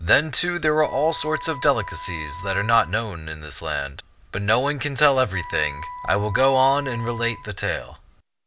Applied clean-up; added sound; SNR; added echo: none; Wind instrument, woodwind instrument; 15 dB; none.